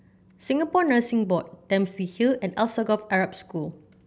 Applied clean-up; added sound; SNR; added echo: none; none; none; none.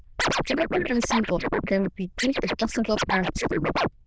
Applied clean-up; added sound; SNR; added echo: neural diffusion model UNIVERSE++.